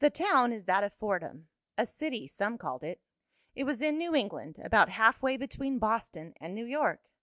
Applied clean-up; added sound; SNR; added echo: none; none; none; none.